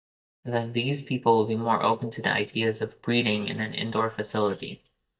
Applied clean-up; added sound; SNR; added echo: neural mask model DeepFilterNet 3.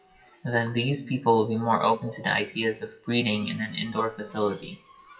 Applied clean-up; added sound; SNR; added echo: classical method WPE with log-MMSE.